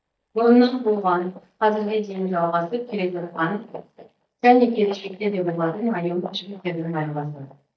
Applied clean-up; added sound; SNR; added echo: neural mask model DeepFilterNet 3.